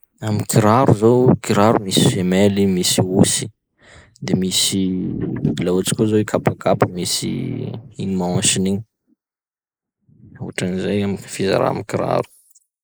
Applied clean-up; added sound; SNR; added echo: neural mask model Resemble Enhance denoiser.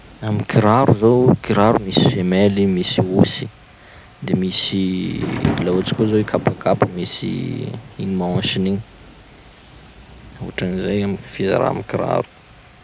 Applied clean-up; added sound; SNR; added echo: none; Thunder / Rain; 15 dB; none.